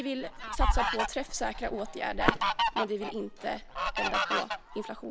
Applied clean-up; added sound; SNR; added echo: none; Fowl; -4 dB; none.